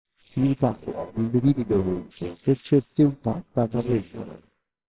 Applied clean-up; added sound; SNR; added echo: neural separator model SepFormer WHAMR!.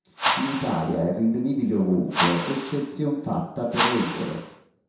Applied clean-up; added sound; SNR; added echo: none; Whoosh, swoosh, swish; 4 dB; reverberation time 0.7 s.